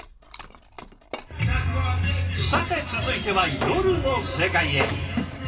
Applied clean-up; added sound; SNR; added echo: none; Wood; 11 dB; reverberation time 2.8 s.